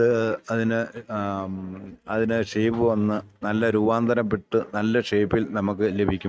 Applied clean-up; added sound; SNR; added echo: neural mask model RNNoise.